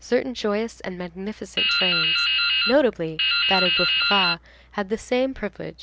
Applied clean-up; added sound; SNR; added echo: none; Drip; -4 dB; none.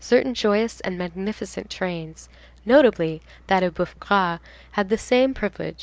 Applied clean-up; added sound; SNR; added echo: none; none; none; none.